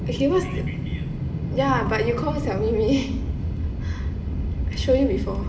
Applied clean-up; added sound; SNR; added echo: none; Aircraft; 1 dB; reverberation time 2.1 s.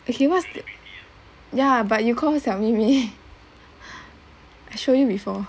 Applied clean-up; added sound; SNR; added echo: none; none; none; none.